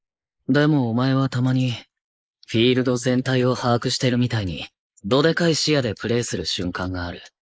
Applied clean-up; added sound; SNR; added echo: neural mask model Resemble Enhance denoiser.